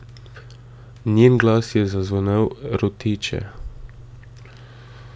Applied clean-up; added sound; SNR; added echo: none; none; none; none.